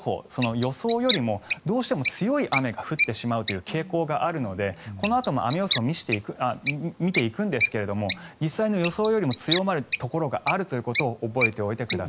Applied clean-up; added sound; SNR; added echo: none; Bird; 6 dB; none.